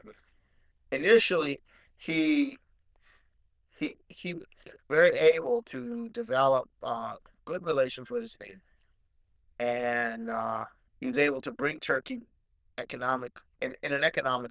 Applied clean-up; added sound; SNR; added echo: neural diffusion model UNIVERSE++.